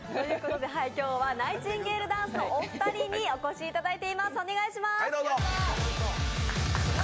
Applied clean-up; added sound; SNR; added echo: none; none; none; none.